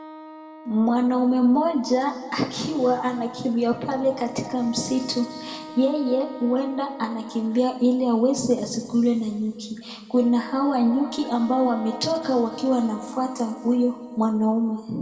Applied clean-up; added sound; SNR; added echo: none; Wind instrument, woodwind instrument; 19 dB; reverberation time 1.9 s.